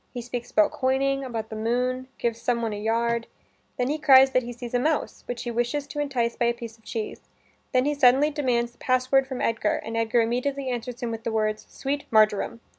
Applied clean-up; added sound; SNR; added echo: none; none; none; none.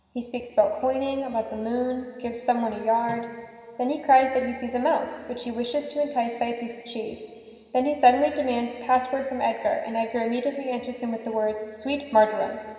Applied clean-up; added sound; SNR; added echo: none; none; none; reverberation time 2.6 s.